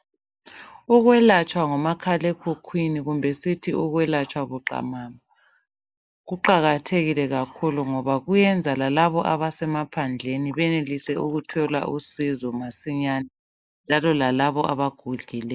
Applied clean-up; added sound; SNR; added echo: neural mask model Resemble Enhance denoiser.